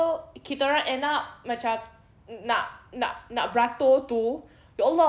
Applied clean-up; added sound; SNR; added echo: none; none; none; none.